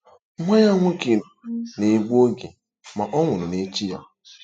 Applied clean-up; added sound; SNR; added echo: classical method spectral subtraction.